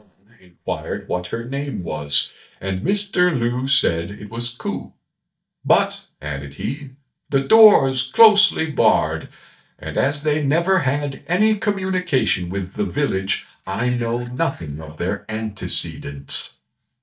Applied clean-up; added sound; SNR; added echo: neural mask model DeepFilterNet 3.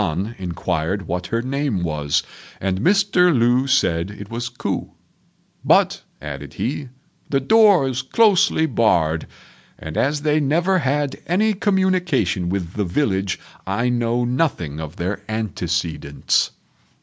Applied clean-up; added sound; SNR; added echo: none; none; none; none.